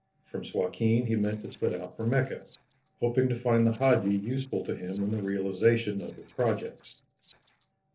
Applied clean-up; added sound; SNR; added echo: neural separator model SepFormer DNS4.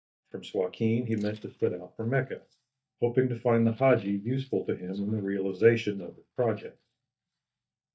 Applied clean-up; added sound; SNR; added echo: neural mask model DeepFilterNet 3.